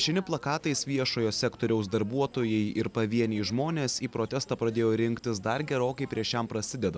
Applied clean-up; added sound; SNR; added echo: none; none; none; none.